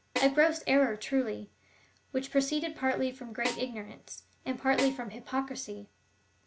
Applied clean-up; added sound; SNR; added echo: none; Snare drum; 9 dB; none.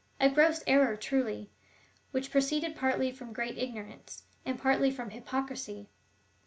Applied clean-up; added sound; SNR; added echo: none; none; none; none.